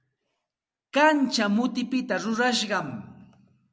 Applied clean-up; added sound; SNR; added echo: none; none; none; none.